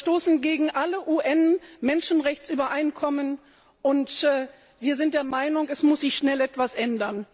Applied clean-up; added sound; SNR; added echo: none; none; none; none.